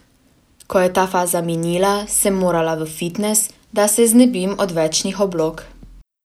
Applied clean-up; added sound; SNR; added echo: none; none; none; none.